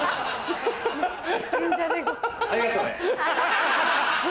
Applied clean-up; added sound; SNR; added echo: none; none; none; none.